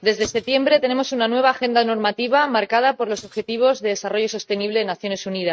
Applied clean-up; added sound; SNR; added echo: neural mask model RNNoise.